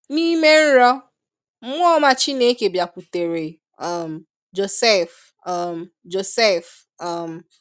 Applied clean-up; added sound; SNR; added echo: none; none; none; none.